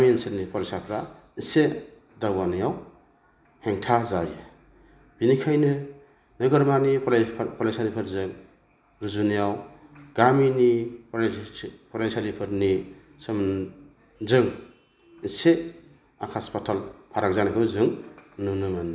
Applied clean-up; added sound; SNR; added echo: none; none; none; none.